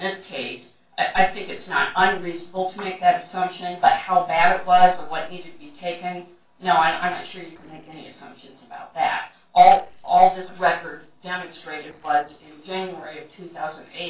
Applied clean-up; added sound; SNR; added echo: neural separator model SepFormer DNS4.